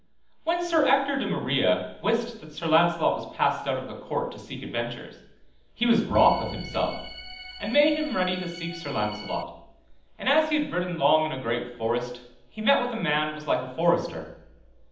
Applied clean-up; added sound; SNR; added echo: none; Organ; 15 dB; reverberation time 0.8 s.